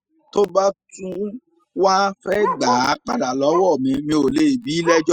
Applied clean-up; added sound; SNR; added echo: classical method spectral subtraction.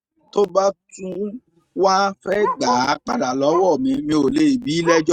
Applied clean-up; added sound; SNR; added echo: neural mask model RNNoise.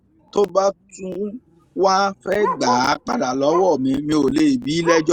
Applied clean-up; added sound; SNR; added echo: none; Bark; 12 dB; none.